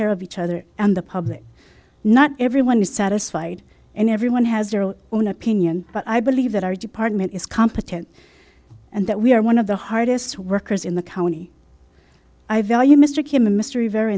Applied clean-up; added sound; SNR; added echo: none; none; none; none.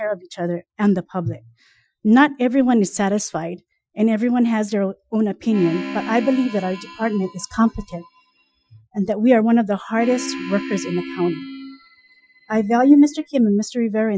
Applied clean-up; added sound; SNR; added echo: classical method Wiener filter.